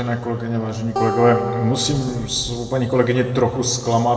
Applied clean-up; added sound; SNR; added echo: none; Acoustic guitar; 9 dB; reverberation time 1.8 s.